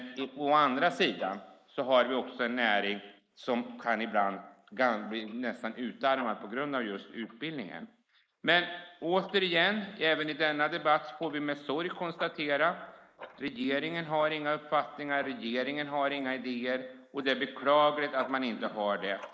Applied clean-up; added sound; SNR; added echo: neural mask model Resemble Enhance denoiser.